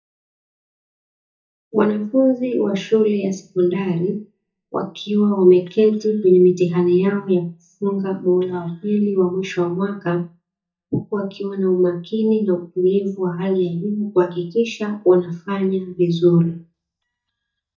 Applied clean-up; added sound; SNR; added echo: neural mask model DeepFilterNet 3.